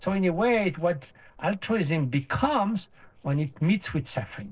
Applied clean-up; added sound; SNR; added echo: neural separator model SepFormer DNS4.